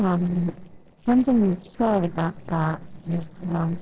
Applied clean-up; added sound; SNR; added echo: neural separator model SepFormer DNS4.